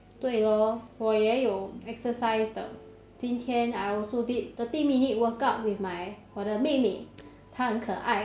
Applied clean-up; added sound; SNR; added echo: none; none; none; none.